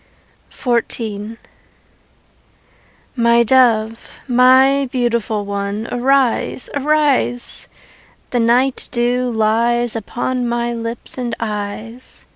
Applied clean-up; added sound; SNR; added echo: none; none; none; none.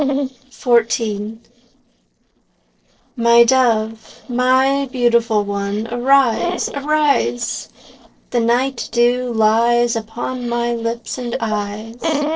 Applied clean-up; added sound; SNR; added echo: neural separator model SepFormer DNS4.